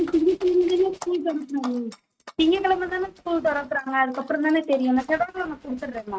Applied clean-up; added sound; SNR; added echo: neural mask model RNNoise.